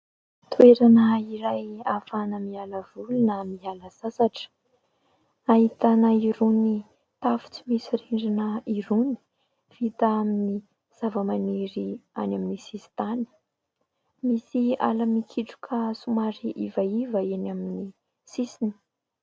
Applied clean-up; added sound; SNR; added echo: none; none; none; none.